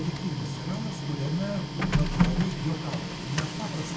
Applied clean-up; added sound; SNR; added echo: none; Printer; -4 dB; reverberation time 0.5 s.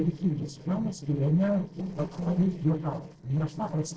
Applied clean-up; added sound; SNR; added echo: neural separator model SepFormer DNS4.